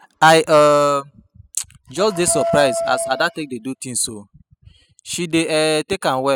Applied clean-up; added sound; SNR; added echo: classical method spectral subtraction.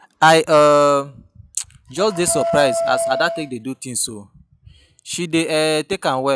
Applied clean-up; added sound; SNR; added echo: classical method log-MMSE.